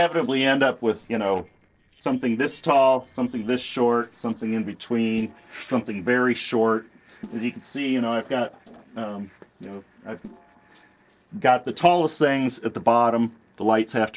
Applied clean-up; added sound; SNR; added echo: neural separator model SepFormer DNS4.